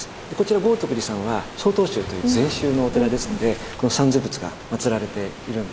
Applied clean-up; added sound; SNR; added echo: none; Waves, surf; 13 dB; none.